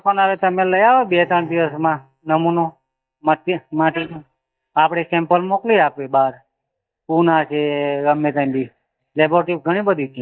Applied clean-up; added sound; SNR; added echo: neural mask model DeepFilterNet 3.